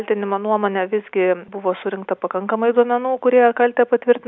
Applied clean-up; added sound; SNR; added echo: none; none; none; none.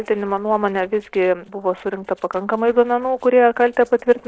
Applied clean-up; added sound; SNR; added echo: neural separator model SepFormer DNS4.